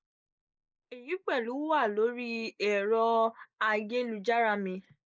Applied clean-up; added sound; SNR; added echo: neural mask model Resemble Enhance denoiser.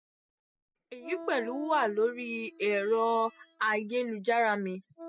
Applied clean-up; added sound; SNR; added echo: classical method spectral subtraction.